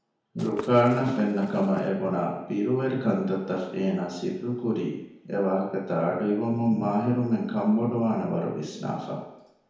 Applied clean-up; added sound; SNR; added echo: none; Walk, footsteps / Run; 17 dB; reverberation time 1.0 s.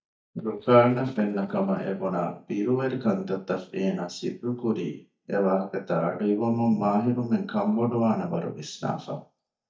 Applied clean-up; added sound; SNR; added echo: neural mask model DeepFilterNet 3.